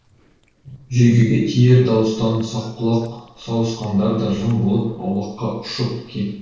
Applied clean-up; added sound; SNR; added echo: neural separator model SepFormer DNS4.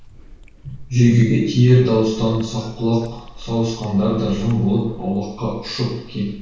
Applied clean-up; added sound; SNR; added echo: none; Chewing, mastication; 19 dB; reverberation time 0.6 s.